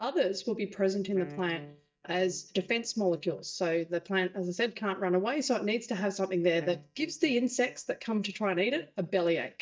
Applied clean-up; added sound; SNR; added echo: neural mask model DeepFilterNet 3.